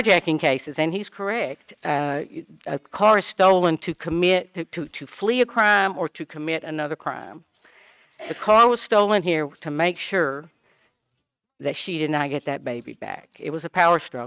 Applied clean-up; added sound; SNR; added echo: neural mask model RNNoise.